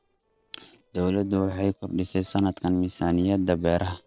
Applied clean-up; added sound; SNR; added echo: neural separator model SepFormer DNS4.